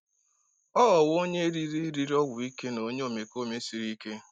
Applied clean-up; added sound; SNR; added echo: none; none; none; none.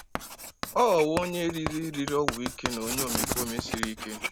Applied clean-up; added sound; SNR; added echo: none; Writing; 4 dB; none.